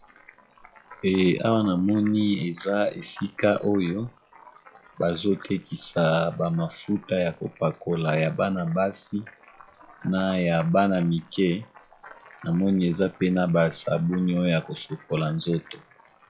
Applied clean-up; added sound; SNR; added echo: classical method log-MMSE.